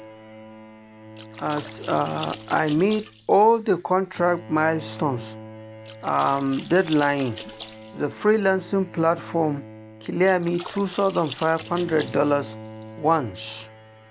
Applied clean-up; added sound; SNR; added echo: none; Splash, splatter + Bowed string instrument; 16 dB; none.